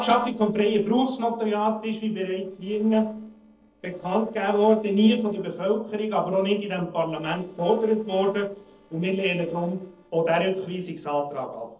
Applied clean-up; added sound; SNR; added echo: neural separator model SepFormer DNS4.